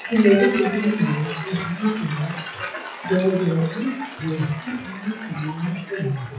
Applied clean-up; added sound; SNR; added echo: classical method WPE with log-MMSE.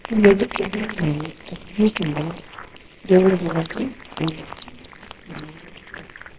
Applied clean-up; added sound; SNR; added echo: neural separator model SepFormer WHAMR!.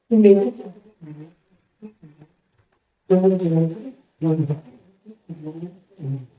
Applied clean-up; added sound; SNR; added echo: neural mask model DeepFilterNet 3.